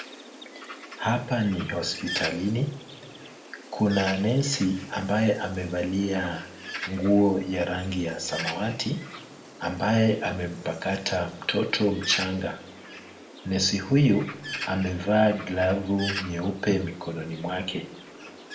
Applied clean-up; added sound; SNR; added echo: none; Bird; 13 dB; reverberation time 0.5 s.